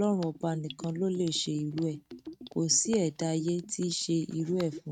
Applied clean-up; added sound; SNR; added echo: neural mask model RNNoise.